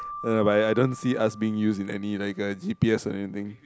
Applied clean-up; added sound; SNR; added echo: none; Keyboard (musical); 17 dB; none.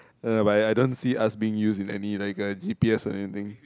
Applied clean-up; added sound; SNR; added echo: none; none; none; none.